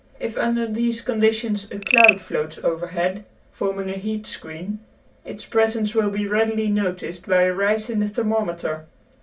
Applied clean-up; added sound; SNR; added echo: none; Frog; 2 dB; reverberation time 0.2 s.